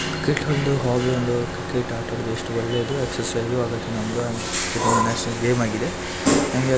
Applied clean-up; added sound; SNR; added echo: none; none; none; none.